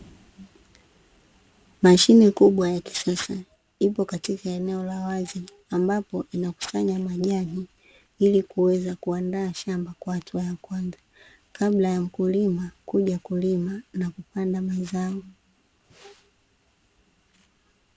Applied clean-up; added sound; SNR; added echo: none; none; none; none.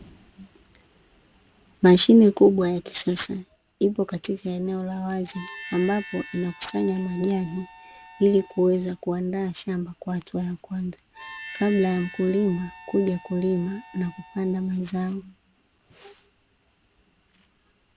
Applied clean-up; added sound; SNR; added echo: none; Harmonica; 18 dB; none.